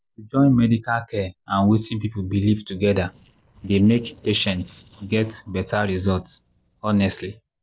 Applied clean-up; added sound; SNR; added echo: neural separator model SepFormer DNS4.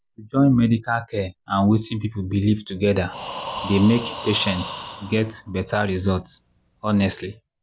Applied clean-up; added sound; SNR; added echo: none; Breathing; 12 dB; none.